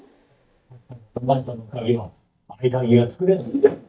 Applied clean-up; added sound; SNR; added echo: neural mask model DeepFilterNet 3.